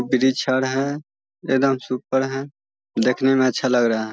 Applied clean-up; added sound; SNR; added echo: none; none; none; none.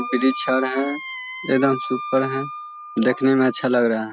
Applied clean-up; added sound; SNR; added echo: classical method Wiener filter.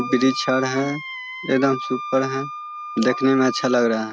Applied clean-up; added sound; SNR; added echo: none; Wind instrument, woodwind instrument; 10 dB; none.